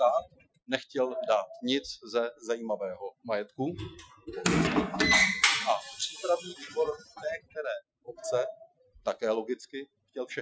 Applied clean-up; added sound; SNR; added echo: classical method Wiener filter.